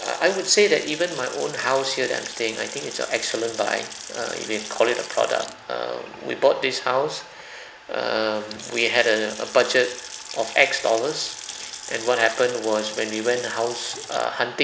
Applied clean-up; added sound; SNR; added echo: none; Sink (filling or washing) / Water tap, faucet / Splash, splatter; 14 dB; none.